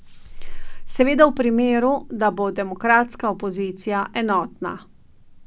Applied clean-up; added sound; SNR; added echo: none; none; none; none.